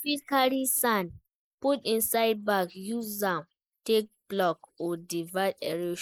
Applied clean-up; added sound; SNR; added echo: neural mask model Resemble Enhance denoiser.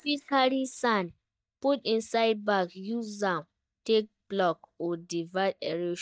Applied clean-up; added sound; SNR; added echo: neural mask model DeepFilterNet 3.